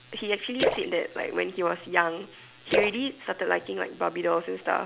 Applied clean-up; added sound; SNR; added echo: none; Splash, splatter; 5 dB; none.